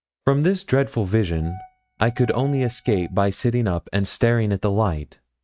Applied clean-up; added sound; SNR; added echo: neural mask model RNNoise.